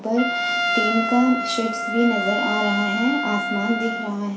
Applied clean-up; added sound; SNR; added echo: none; Trumpet; 2 dB; reverberation time 0.4 s.